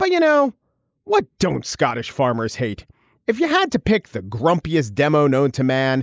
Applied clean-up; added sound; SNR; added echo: neural mask model Resemble Enhance denoiser.